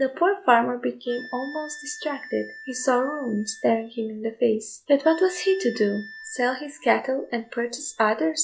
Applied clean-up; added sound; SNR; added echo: classical method log-MMSE.